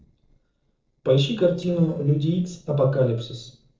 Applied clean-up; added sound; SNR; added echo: neural separator model SepFormer DNS4.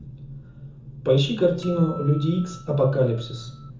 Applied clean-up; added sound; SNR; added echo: none; Acoustic guitar; 19 dB; reverberation time 0.6 s.